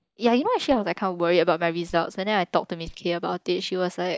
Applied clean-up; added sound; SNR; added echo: neural mask model DeepFilterNet 3.